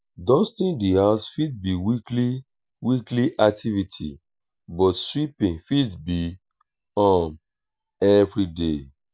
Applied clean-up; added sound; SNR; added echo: none; none; none; none.